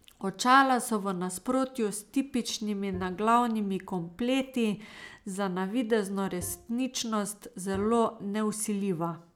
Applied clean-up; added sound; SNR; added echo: none; Bowed string instrument; 18 dB; none.